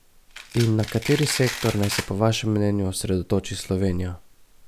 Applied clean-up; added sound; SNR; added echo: none; Domestic sounds, home sounds; 9 dB; none.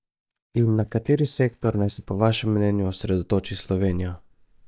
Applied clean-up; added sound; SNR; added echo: neural mask model DeepFilterNet 3.